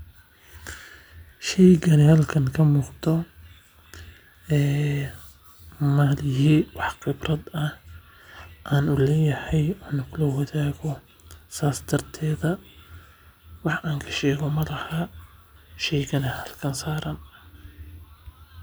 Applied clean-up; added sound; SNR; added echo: none; none; none; none.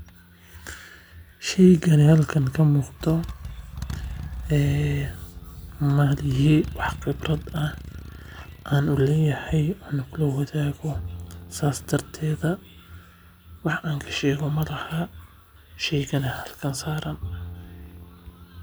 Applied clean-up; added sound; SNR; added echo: none; Motorcycle + Bowed string instrument; 15 dB; none.